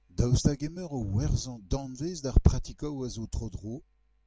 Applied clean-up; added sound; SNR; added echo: none; none; none; none.